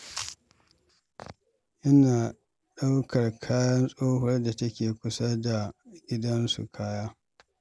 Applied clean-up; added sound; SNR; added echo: none; none; none; none.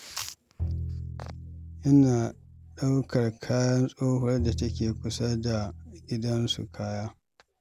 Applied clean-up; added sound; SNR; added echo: none; Bowed string instrument; 9 dB; none.